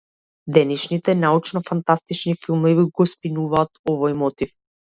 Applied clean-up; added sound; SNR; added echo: none; none; none; none.